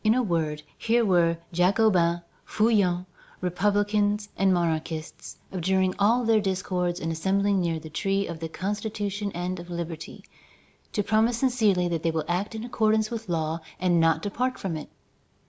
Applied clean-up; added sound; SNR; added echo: none; none; none; none.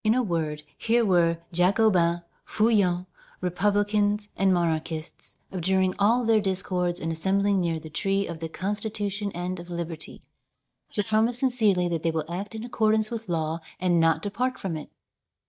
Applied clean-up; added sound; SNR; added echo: neural mask model DeepFilterNet 3.